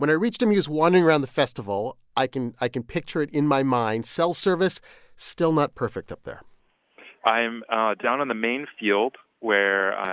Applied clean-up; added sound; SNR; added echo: none; none; none; none.